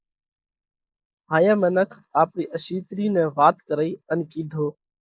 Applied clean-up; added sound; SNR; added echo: neural mask model Resemble Enhance denoiser.